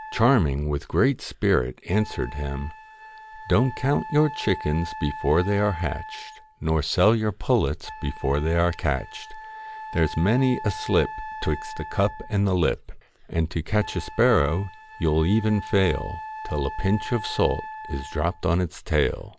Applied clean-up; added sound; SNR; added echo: none; Wind instrument, woodwind instrument; 14 dB; none.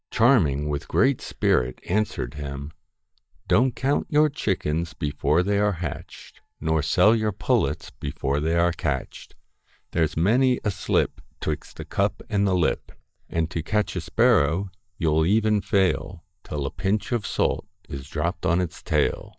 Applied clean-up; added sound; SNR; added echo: neural mask model DeepFilterNet 3.